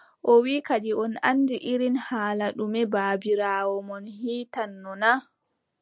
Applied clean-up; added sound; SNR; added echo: none; none; none; none.